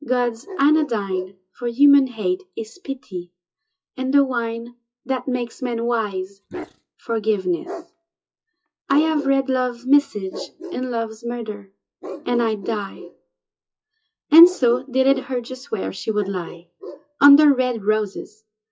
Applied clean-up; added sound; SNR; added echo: classical method WPE with log-MMSE.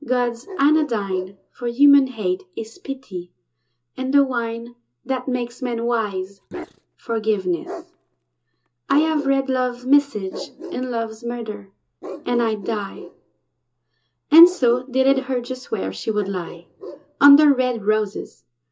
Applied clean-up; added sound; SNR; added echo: none; Bark; 17 dB; reverberation time 0.2 s.